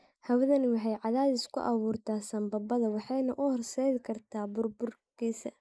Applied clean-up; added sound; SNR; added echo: neural mask model Resemble Enhance denoiser.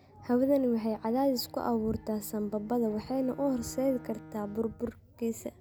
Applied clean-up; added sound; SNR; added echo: none; Bowed string instrument; 20 dB; none.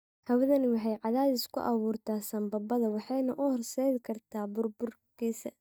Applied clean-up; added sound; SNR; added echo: neural mask model DeepFilterNet 3.